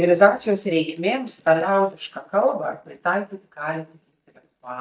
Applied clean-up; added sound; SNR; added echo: neural mask model DeepFilterNet 3.